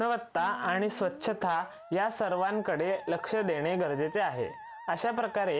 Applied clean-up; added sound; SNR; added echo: none; Musical instrument; 16 dB; none.